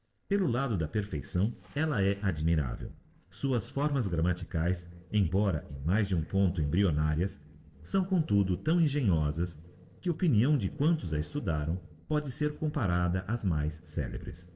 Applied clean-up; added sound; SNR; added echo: neural separator model SepFormer DNS4.